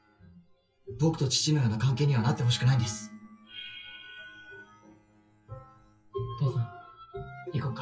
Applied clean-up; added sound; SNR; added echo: classical method WPE with log-MMSE.